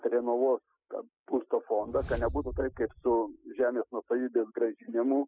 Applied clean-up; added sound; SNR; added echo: classical method spectral subtraction.